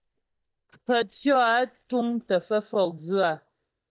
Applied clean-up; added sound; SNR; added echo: neural mask model DeepFilterNet 3.